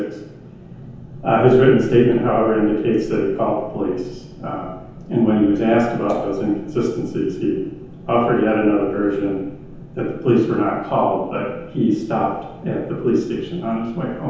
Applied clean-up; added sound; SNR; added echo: none; none; none; reverberation time 0.9 s.